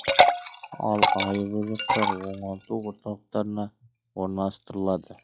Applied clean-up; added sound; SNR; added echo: classical method log-MMSE.